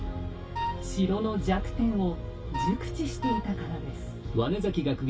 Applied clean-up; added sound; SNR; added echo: none; Wind instrument, woodwind instrument; 5 dB; reverberation time 0.1 s.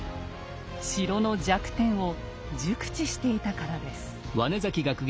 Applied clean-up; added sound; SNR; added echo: none; none; none; none.